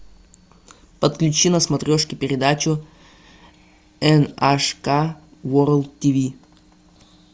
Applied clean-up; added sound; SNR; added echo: none; none; none; none.